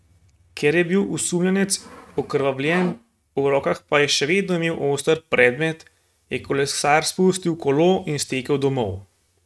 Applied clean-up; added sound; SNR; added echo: neural mask model RNNoise.